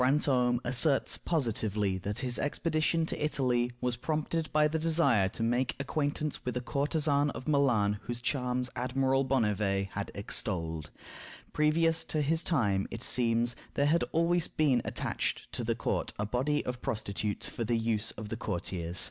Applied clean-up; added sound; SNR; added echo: none; none; none; none.